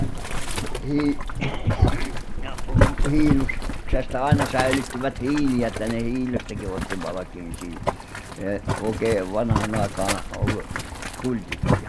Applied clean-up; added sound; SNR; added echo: none; Boiling; -2 dB; none.